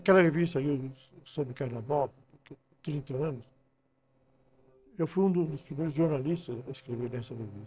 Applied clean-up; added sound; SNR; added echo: neural separator model SepFormer DNS4.